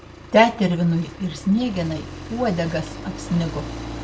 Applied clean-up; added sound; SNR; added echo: none; Accelerating, revving, vroom; 12 dB; none.